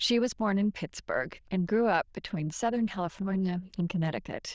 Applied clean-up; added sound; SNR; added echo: neural diffusion model UNIVERSE++.